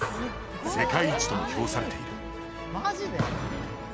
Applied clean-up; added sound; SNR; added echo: none; none; none; none.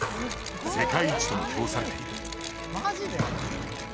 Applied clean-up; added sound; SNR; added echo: none; Mechanisms; 12 dB; none.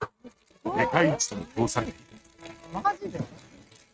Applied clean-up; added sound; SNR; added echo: neural mask model RNNoise.